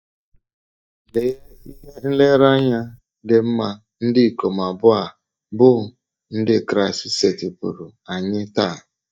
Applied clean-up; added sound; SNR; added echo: neural mask model DeepFilterNet 3.